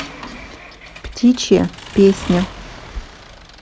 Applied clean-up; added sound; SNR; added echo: none; Accelerating, revving, vroom / Mechanisms; 15 dB; none.